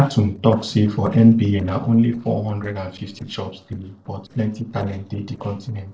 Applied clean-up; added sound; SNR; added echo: neural separator model SepFormer DNS4.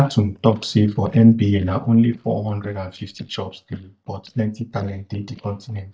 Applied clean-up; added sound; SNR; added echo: neural mask model DeepFilterNet 3.